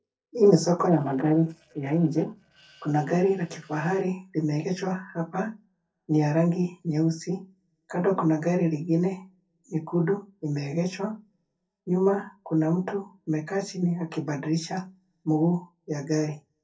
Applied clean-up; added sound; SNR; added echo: neural separator model SepFormer DNS4.